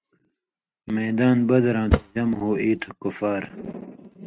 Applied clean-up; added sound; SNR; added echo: neural mask model RNNoise.